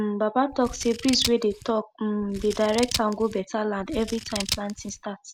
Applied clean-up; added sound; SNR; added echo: none; Scissors; 9 dB; none.